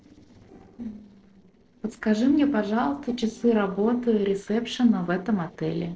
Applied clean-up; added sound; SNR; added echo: neural separator model SepFormer DNS4.